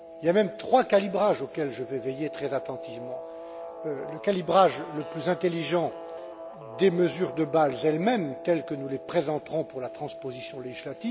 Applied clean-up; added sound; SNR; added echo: none; Guitar; 13 dB; none.